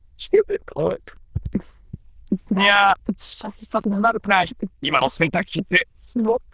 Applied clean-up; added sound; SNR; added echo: neural diffusion model UNIVERSE++.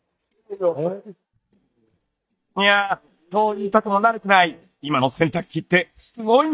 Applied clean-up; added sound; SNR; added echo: neural mask model DeepFilterNet 3.